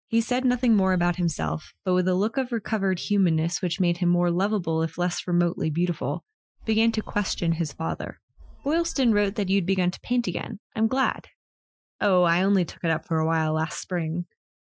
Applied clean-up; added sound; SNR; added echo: classical method Wiener filter.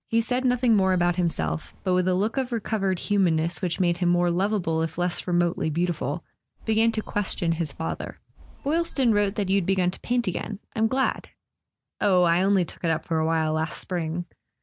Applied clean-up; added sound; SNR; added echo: none; Telephone; 19 dB; none.